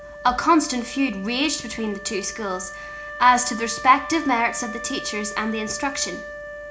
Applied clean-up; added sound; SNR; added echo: none; Wind instrument, woodwind instrument; 12 dB; reverberation time 0.4 s.